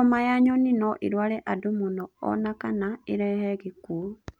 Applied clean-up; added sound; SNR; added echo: none; none; none; none.